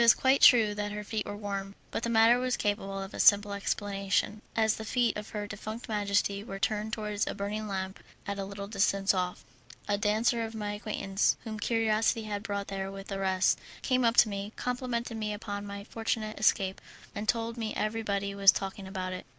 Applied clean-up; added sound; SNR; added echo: none; none; none; none.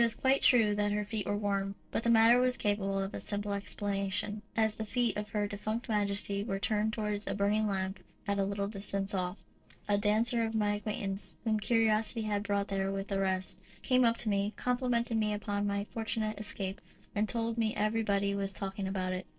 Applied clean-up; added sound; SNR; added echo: neural separator model SepFormer DNS4.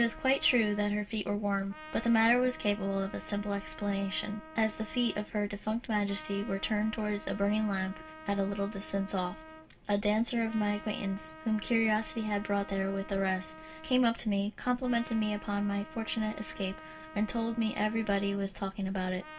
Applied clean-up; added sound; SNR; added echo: none; Trumpet; 18 dB; reverberation time 0.2 s.